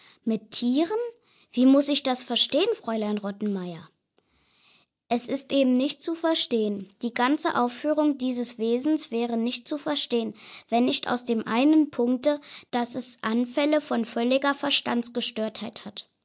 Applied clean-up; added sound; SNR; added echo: none; none; none; none.